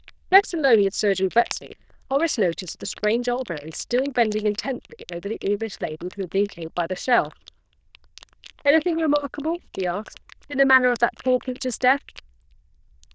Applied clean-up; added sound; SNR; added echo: neural diffusion model UNIVERSE++.